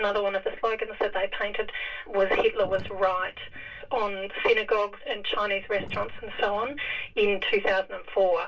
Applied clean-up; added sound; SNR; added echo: none; Sink (filling or washing); 19 dB; reverberation time 0.1 s.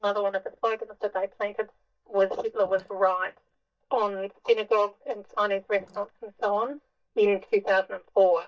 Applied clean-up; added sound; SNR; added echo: neural mask model DeepFilterNet 3.